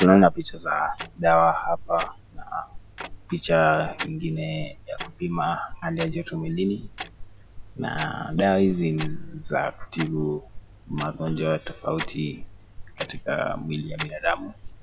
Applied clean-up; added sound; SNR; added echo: none; Clock; 11 dB; none.